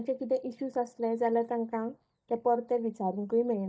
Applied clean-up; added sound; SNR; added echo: neural mask model DeepFilterNet 3.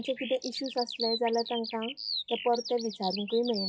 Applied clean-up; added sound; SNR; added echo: classical method WPE with log-MMSE.